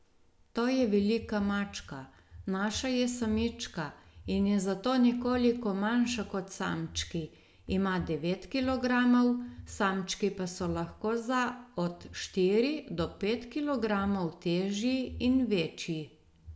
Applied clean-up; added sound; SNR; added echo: none; none; none; none.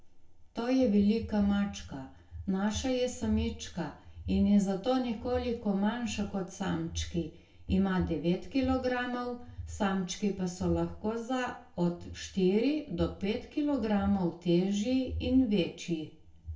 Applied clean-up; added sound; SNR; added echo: none; none; none; reverberation time 0.2 s.